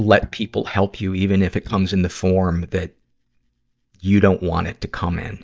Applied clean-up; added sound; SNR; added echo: neural mask model DeepFilterNet 3.